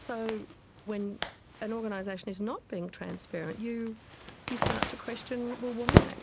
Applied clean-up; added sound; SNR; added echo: none; Zipper (clothing); -4 dB; none.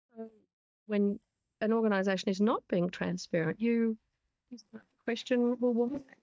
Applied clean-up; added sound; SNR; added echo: neural mask model DeepFilterNet 3.